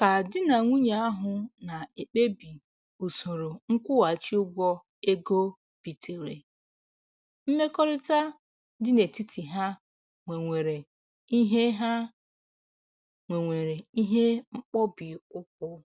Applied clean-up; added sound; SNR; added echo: none; none; none; none.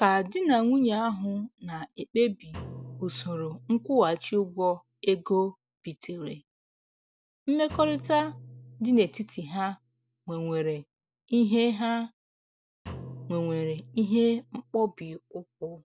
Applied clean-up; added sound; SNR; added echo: none; Drum; 20 dB; none.